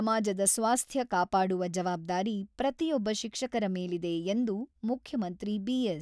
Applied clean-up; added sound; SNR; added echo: none; none; none; none.